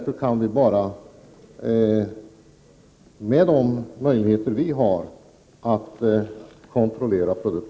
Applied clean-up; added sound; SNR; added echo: none; none; none; none.